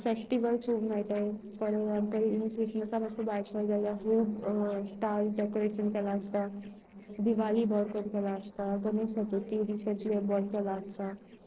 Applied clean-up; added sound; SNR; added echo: neural separator model SepFormer DNS4.